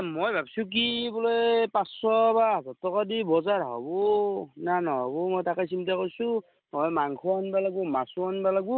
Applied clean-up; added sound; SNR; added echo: none; none; none; none.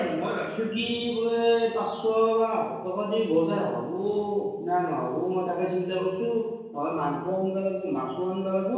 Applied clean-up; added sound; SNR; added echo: none; none; none; reverberation time 1.0 s.